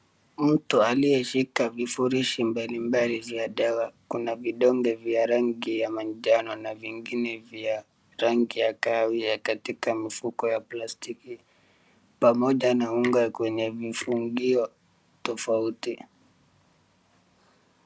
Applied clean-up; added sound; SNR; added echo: none; Tick; 18 dB; none.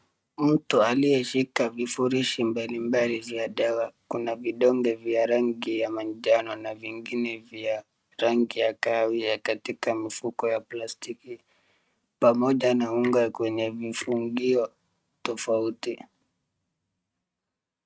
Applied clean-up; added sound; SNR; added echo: neural mask model RNNoise.